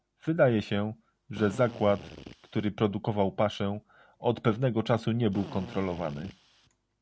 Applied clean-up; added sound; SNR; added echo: none; Drill; 16 dB; none.